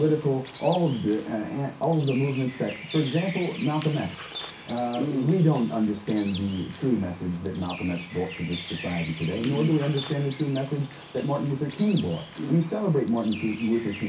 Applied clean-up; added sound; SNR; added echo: none; Bird; 14 dB; reverberation time 0.3 s.